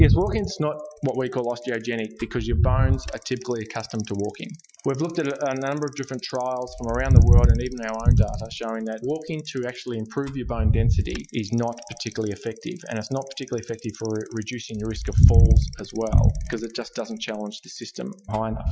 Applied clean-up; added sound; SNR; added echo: classical method Wiener filter.